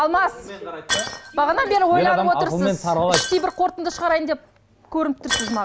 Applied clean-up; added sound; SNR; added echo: none; Shatter; 11 dB; none.